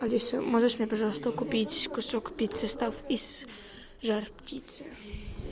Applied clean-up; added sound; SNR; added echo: none; none; none; none.